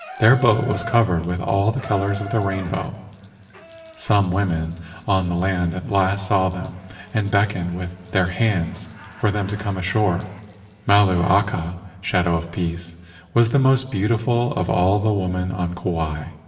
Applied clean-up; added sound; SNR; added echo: none; Bathtub (filling or washing) / Water tap, faucet; 20 dB; reverberation time 2.3 s.